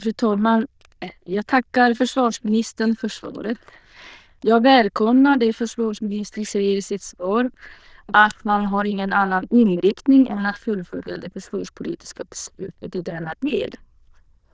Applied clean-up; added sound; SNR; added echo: neural diffusion model UNIVERSE++.